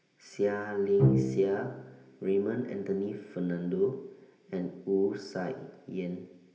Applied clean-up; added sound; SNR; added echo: none; Bowed string instrument; 1 dB; reverberation time 1.4 s.